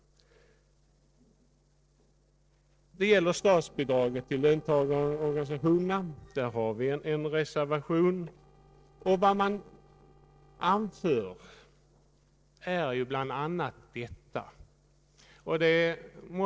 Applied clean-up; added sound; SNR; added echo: neural separator model SepFormer DNS4.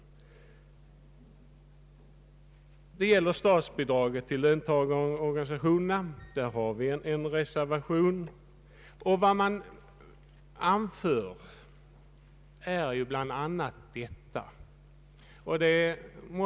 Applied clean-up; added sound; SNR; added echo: none; none; none; none.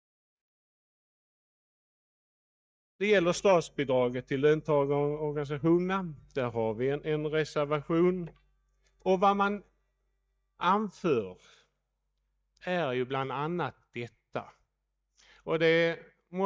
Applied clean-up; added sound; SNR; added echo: neural mask model DeepFilterNet 3.